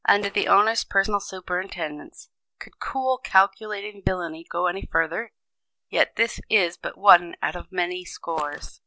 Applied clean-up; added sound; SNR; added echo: neural separator model SepFormer DNS4.